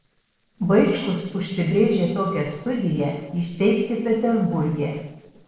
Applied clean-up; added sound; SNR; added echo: neural separator model SepFormer DNS4.